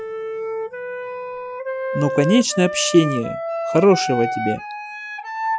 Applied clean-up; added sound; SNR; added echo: classical method Wiener filter.